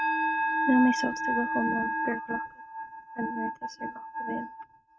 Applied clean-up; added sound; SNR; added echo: neural mask model RNNoise.